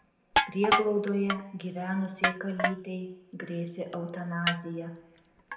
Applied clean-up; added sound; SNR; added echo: none; Crushing; 1 dB; reverberation time 0.8 s.